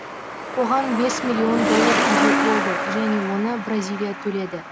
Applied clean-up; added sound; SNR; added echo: none; Truck; 0 dB; none.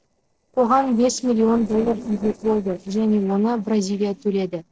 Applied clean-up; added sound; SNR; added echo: neural separator model SepFormer DNS4.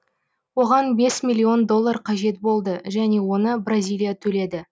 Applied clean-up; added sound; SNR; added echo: none; none; none; none.